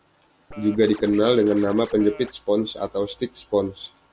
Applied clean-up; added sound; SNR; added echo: none; Scratching (performance technique); 19 dB; none.